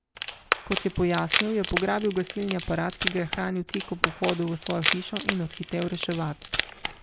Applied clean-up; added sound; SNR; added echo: none; Wood; 3 dB; none.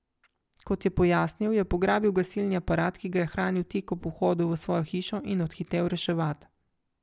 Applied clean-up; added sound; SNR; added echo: none; none; none; none.